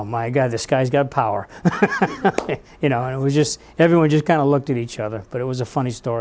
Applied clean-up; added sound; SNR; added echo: none; none; none; none.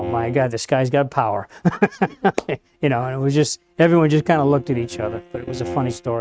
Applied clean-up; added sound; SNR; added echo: neural mask model RNNoise.